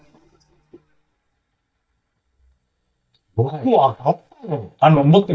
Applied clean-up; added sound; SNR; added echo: neural mask model DeepFilterNet 3.